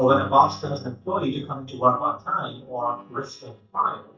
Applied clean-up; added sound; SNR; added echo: neural mask model DeepFilterNet 3.